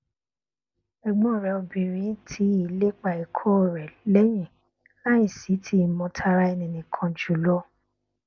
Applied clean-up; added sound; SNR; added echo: none; none; none; none.